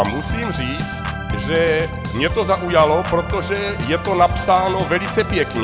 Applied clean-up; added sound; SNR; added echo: none; Organ; 6 dB; none.